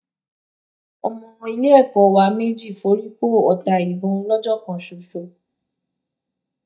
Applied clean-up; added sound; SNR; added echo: neural mask model DeepFilterNet 3.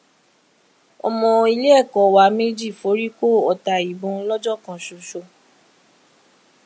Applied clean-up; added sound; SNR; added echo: none; none; none; none.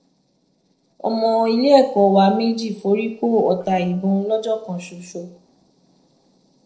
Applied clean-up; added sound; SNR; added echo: neural separator model SepFormer DNS4.